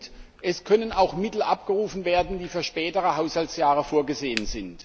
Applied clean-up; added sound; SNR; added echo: none; Crack; 16 dB; none.